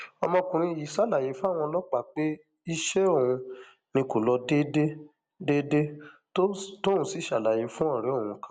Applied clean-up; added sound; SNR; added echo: none; none; none; none.